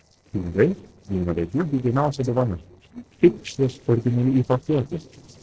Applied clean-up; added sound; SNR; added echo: neural separator model SepFormer DNS4.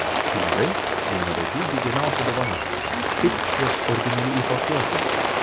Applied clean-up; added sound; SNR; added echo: none; Rain; -4 dB; none.